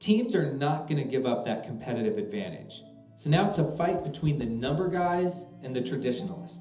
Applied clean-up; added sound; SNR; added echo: none; Writing; 18 dB; reverberation time 1.2 s.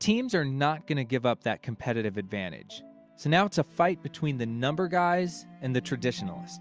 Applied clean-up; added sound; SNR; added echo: none; none; none; none.